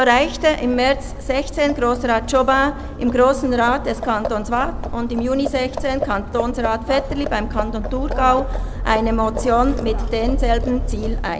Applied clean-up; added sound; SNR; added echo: none; Livestock, farm animals, working animals; 6 dB; none.